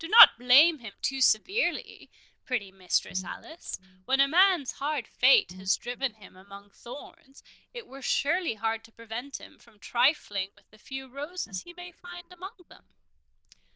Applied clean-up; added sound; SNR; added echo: neural diffusion model UNIVERSE++.